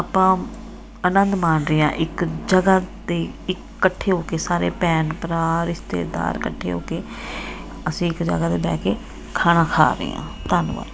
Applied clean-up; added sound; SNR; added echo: none; none; none; none.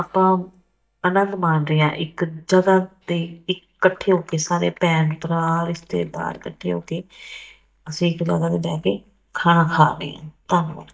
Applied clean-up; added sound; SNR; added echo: neural mask model DeepFilterNet 3.